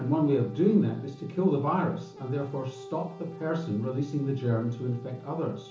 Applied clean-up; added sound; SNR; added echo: none; Brass instrument; 19 dB; reverberation time 0.8 s.